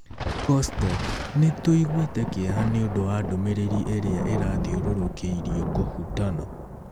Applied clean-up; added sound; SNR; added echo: none; Thunder; 5 dB; none.